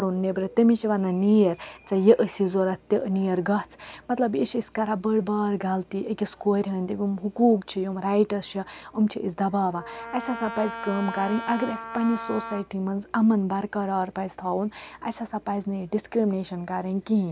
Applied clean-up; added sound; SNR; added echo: none; Wind instrument, woodwind instrument; 11 dB; none.